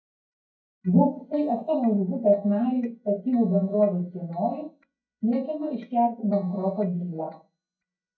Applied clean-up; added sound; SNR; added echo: neural mask model DeepFilterNet 3.